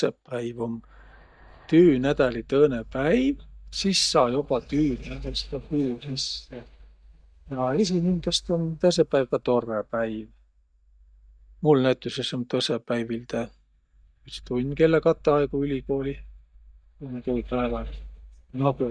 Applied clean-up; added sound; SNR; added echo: neural mask model DeepFilterNet 3.